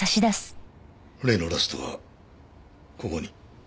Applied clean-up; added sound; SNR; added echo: none; none; none; none.